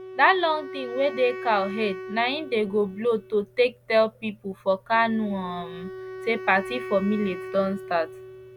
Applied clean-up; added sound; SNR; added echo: none; Wind instrument, woodwind instrument; 12 dB; none.